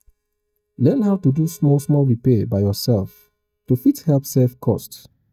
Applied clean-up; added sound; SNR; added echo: neural mask model DeepFilterNet 3.